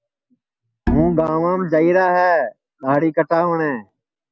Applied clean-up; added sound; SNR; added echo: none; Bowed string instrument; 6 dB; none.